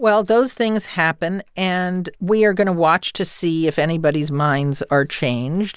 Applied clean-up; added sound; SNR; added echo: none; none; none; none.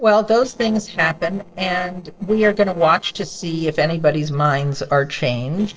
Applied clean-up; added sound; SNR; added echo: neural separator model SepFormer DNS4.